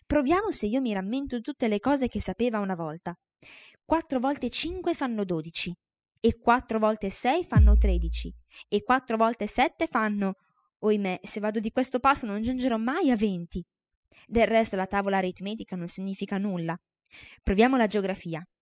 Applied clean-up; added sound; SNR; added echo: classical method spectral subtraction.